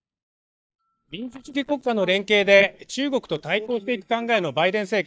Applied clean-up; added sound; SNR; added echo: neural mask model DeepFilterNet 3.